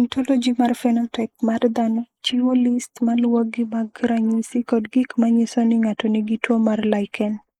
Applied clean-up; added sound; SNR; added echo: neural mask model Resemble Enhance denoiser.